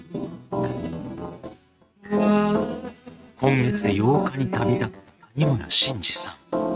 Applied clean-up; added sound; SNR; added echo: neural mask model RNNoise.